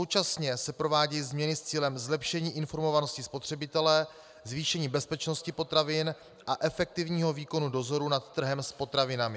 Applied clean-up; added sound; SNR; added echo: none; none; none; none.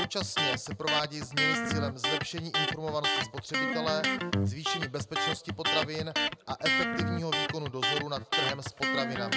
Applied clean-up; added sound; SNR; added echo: none; Electric guitar; -5 dB; none.